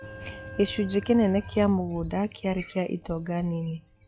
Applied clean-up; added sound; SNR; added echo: classical method log-MMSE.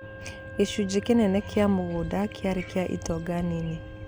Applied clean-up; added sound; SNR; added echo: none; Wind instrument, woodwind instrument; 18 dB; none.